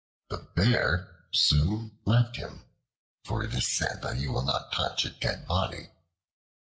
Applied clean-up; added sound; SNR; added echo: none; none; none; none.